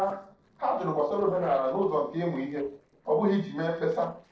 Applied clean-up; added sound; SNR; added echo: neural separator model SepFormer DNS4.